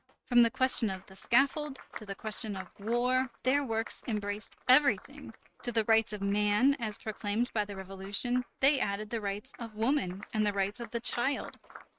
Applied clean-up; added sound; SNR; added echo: neural mask model RNNoise.